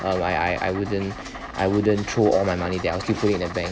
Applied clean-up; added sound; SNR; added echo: none; Insect; 15 dB; none.